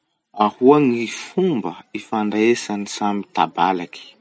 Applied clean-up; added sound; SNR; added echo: none; none; none; none.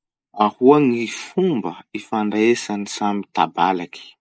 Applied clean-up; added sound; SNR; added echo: neural mask model Resemble Enhance denoiser.